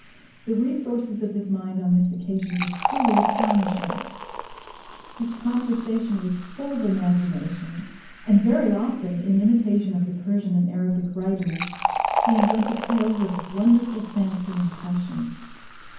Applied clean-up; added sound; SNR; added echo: none; Fill (with liquid); 8 dB; reverberation time 0.9 s.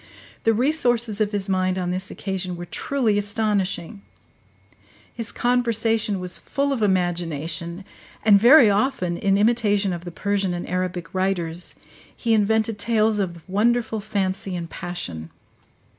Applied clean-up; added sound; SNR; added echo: none; none; none; none.